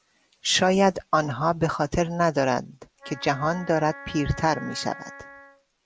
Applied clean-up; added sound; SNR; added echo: none; Wind instrument, woodwind instrument; 17 dB; none.